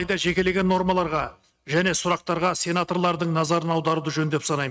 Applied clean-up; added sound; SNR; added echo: neural mask model RNNoise.